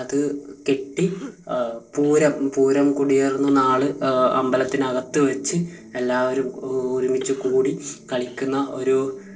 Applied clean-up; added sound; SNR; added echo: neural separator model SepFormer DNS4.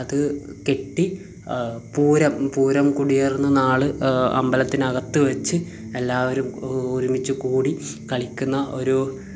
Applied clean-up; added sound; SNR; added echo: none; none; none; none.